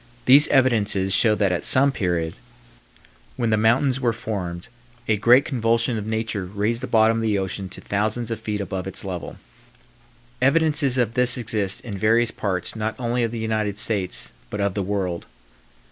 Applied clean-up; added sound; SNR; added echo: none; none; none; none.